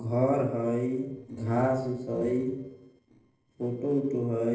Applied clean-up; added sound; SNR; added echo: neural separator model SepFormer DNS4.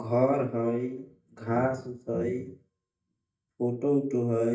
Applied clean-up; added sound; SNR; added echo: neural mask model DeepFilterNet 3.